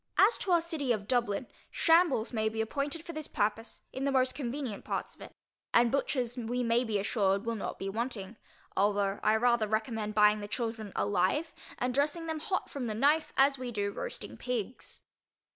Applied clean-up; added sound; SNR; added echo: none; none; none; none.